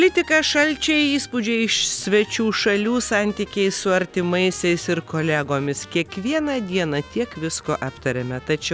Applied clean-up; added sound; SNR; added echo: none; none; none; none.